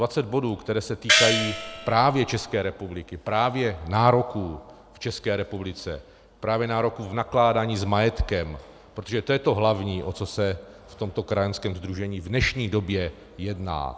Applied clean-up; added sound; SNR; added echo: none; Gong; -1 dB; none.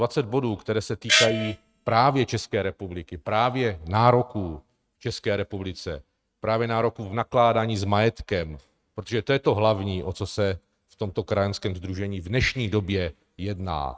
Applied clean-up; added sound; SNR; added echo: neural mask model RNNoise.